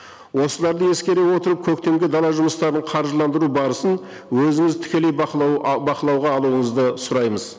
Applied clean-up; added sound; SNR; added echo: none; none; none; none.